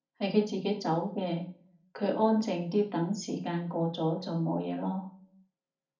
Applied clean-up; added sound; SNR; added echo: none; none; none; reverberation time 0.4 s.